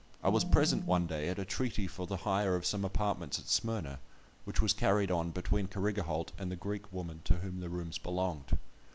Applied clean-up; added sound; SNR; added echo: none; Organ; 5 dB; none.